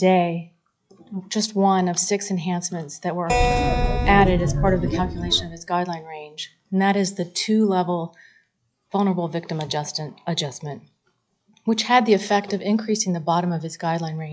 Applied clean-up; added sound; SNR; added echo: classical method log-MMSE.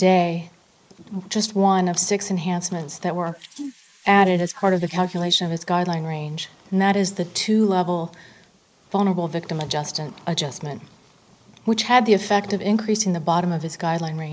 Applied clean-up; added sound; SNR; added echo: neural mask model Resemble Enhance denoiser.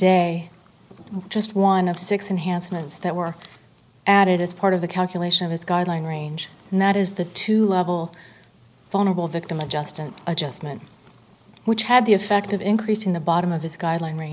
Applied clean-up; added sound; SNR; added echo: none; none; none; none.